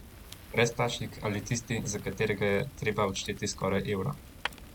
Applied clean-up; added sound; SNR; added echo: none; Fire; 14 dB; none.